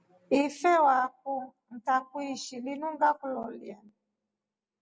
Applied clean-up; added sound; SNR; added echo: none; none; none; none.